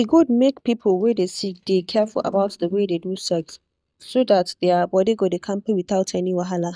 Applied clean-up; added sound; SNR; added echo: neural mask model DeepFilterNet 3.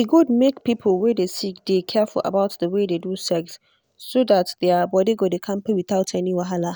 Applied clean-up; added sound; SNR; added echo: none; none; none; none.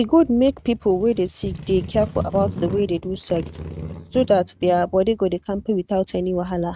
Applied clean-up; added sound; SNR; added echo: neural mask model RNNoise.